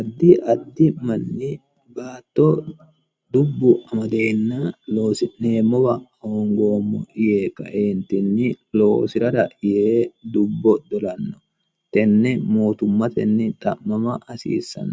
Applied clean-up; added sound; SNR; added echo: none; none; none; none.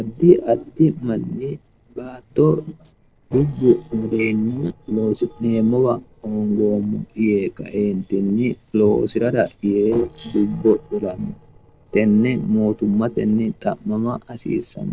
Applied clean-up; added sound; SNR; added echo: neural separator model SepFormer DNS4.